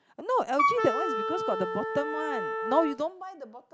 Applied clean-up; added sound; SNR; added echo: none; Wind instrument, woodwind instrument; 0 dB; none.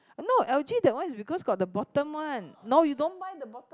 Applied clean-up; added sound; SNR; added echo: none; none; none; none.